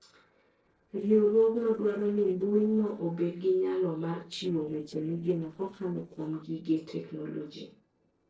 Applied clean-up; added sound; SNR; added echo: neural separator model SepFormer DNS4.